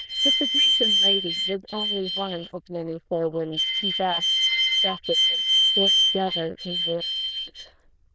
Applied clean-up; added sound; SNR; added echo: neural diffusion model UNIVERSE++.